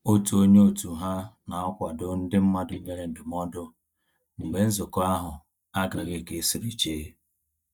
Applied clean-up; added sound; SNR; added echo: neural mask model DeepFilterNet 3.